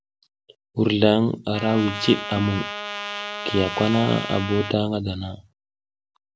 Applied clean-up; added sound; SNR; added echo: none; Trumpet; 8 dB; none.